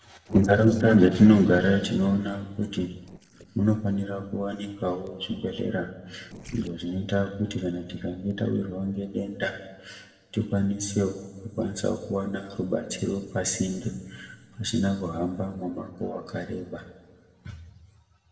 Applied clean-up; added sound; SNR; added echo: neural separator model SepFormer DNS4.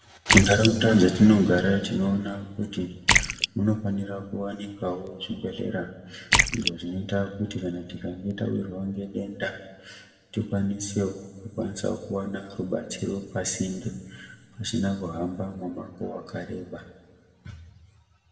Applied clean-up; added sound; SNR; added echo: none; Splash, splatter; 1 dB; reverberation time 1.3 s.